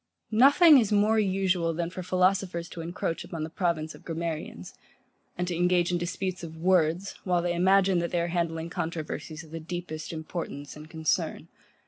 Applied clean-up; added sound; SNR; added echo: none; none; none; none.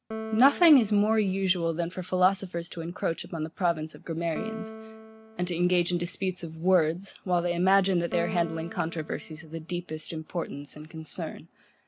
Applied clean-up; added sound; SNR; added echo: none; Piano; 16 dB; none.